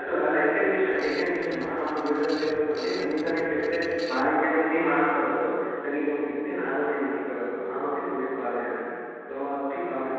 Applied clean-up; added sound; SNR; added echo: none; Printer; 17 dB; reverberation time 2.1 s.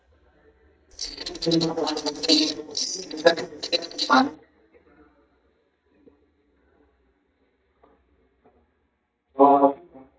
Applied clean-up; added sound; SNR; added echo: neural mask model DeepFilterNet 3.